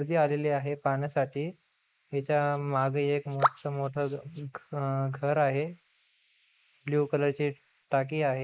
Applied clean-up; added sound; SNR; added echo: neural mask model Resemble Enhance denoiser.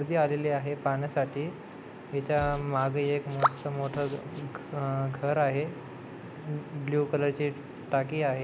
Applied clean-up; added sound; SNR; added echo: none; Drum kit; 17 dB; none.